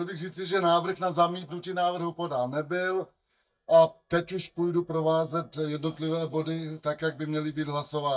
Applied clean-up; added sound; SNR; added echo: neural mask model DeepFilterNet 3.